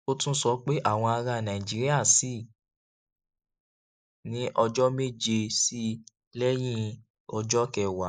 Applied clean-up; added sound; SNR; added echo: neural mask model Resemble Enhance denoiser.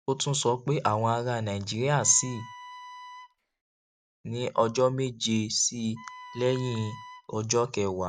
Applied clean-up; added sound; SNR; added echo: none; Wind instrument, woodwind instrument; 17 dB; none.